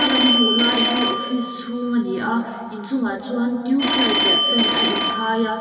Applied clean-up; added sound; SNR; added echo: none; Telephone; -1 dB; reverberation time 2.7 s.